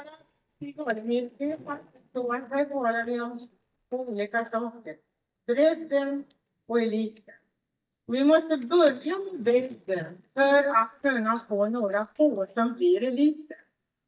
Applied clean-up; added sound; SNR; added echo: neural mask model DeepFilterNet 3.